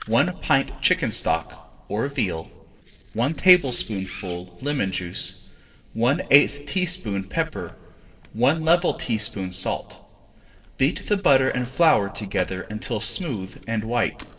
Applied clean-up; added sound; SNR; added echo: neural separator model SepFormer DNS4.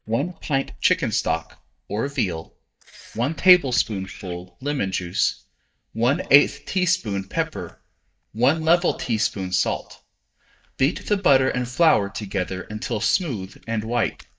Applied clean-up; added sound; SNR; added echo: neural mask model DeepFilterNet 3.